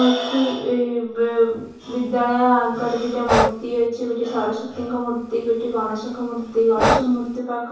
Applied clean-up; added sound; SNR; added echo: none; Breathing; 6 dB; reverberation time 0.7 s.